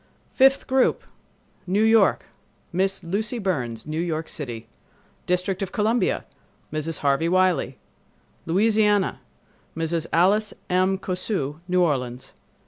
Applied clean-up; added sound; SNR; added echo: none; none; none; none.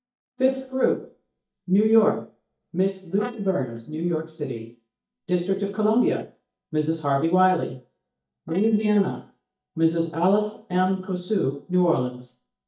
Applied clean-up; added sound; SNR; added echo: neural mask model DeepFilterNet 3.